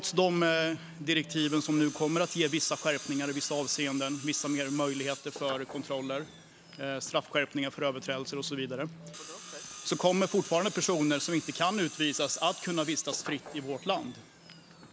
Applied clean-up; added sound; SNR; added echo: none; Tools; 14 dB; none.